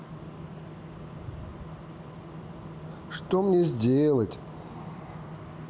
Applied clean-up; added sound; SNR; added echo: none; none; none; none.